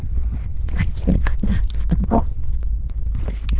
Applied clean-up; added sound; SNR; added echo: neural diffusion model UNIVERSE++.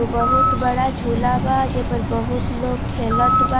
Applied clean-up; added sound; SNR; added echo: none; Bird; -2 dB; none.